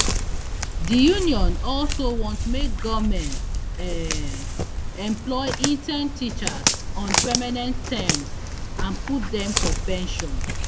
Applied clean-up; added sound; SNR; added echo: none; Walk, footsteps; -2 dB; none.